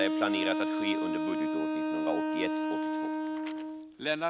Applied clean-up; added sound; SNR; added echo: none; Wind instrument, woodwind instrument; -4 dB; none.